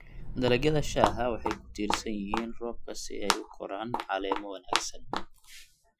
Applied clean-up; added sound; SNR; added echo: classical method Wiener filter.